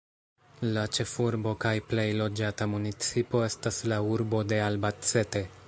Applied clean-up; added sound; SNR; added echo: none; none; none; none.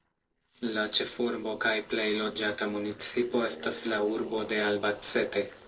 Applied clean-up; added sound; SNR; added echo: neural separator model SepFormer DNS4.